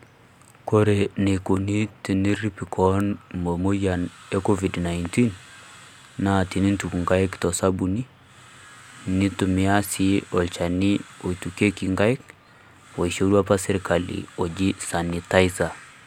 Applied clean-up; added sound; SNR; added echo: none; none; none; none.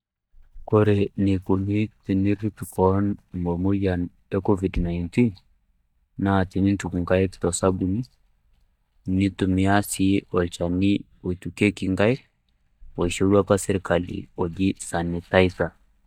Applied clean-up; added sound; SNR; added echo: neural mask model DeepFilterNet 3.